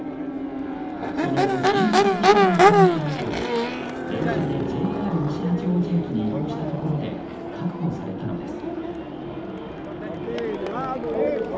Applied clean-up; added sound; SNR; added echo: none; Crowd / Race car, auto racing / Accelerating, revving, vroom; -4 dB; reverberation time 0.8 s.